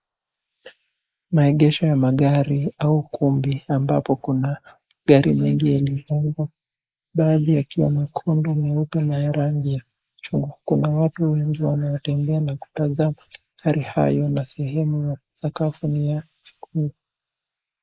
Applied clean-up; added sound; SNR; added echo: neural mask model Resemble Enhance denoiser.